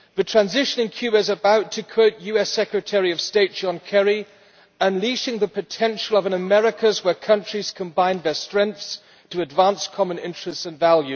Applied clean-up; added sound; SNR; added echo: none; none; none; none.